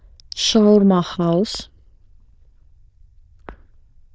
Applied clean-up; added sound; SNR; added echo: neural diffusion model UNIVERSE++.